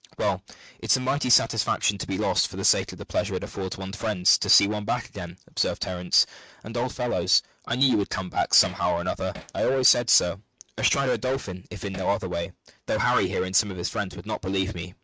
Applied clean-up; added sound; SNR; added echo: neural mask model RNNoise.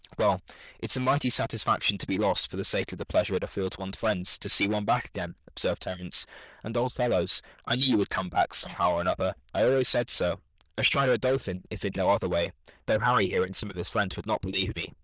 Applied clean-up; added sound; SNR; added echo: neural diffusion model UNIVERSE++.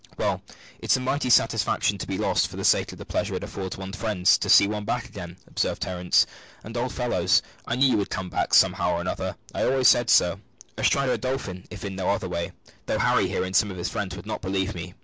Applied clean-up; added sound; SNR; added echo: none; none; none; none.